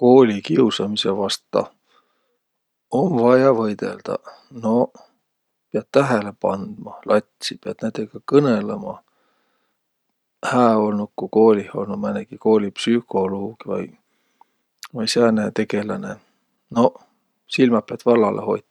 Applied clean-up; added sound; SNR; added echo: none; none; none; none.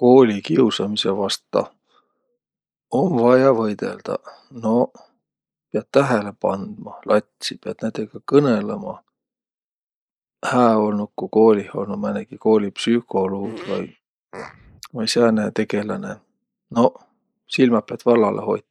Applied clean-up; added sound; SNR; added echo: neural mask model Resemble Enhance denoiser.